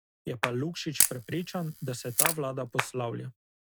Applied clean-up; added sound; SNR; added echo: none; Camera + Clapping; -3 dB; none.